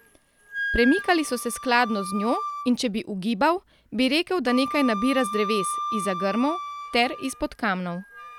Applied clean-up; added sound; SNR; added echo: none; Wind instrument, woodwind instrument; 8 dB; none.